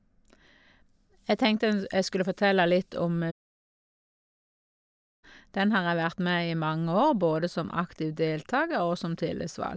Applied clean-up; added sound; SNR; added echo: none; none; none; none.